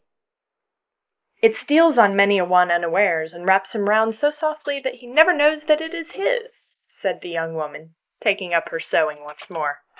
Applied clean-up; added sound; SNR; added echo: neural mask model Resemble Enhance denoiser.